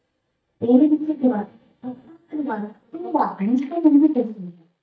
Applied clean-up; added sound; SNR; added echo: neural mask model DeepFilterNet 3.